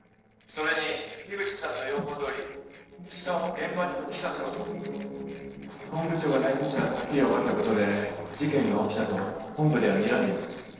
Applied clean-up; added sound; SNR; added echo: neural separator model SepFormer DNS4.